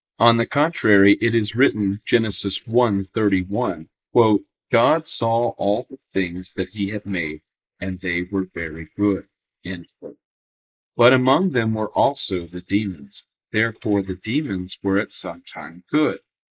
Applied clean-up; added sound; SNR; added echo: neural mask model Resemble Enhance denoiser.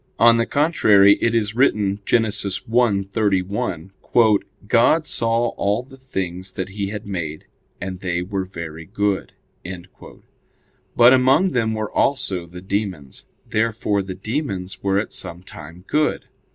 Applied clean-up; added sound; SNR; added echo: none; none; none; none.